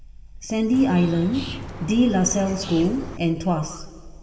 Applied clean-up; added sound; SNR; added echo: none; Bird; 13 dB; reverberation time 2.0 s.